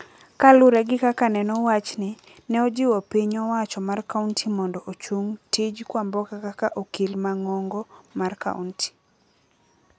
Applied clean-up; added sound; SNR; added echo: none; none; none; none.